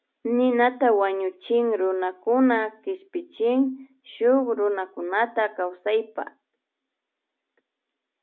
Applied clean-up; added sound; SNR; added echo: none; none; none; none.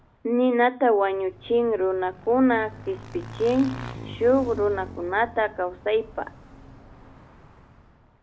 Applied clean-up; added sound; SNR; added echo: none; Motorcycle / Engine; 17 dB; none.